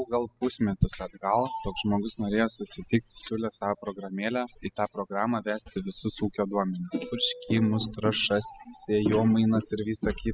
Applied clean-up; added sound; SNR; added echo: classical method spectral subtraction.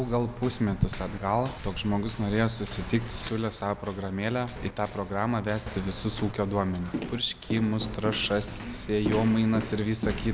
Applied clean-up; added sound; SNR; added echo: none; none; none; none.